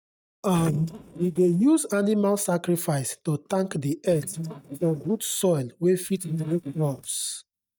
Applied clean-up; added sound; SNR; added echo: neural mask model DeepFilterNet 3.